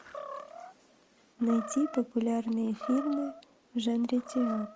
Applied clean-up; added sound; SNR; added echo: none; Animal; 12 dB; none.